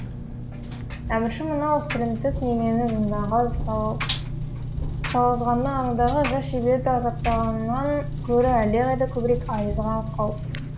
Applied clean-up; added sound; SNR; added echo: none; Engine; 4 dB; none.